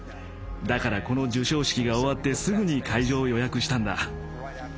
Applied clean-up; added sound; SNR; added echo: none; none; none; none.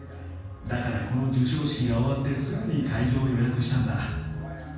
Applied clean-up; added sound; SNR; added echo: none; none; none; reverberation time 1.2 s.